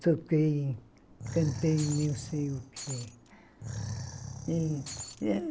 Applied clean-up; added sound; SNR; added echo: none; Animal + Shatter; 9 dB; none.